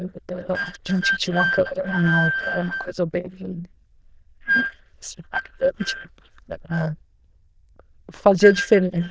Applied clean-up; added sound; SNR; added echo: neural diffusion model UNIVERSE++.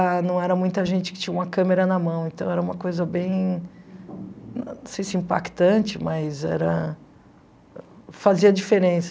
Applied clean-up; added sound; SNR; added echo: none; none; none; none.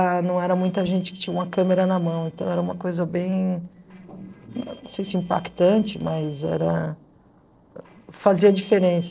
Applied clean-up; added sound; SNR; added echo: neural separator model SepFormer DNS4.